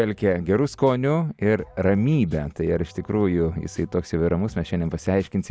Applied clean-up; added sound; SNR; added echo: none; none; none; none.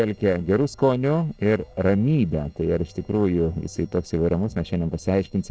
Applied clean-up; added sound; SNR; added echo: neural separator model SepFormer DNS4.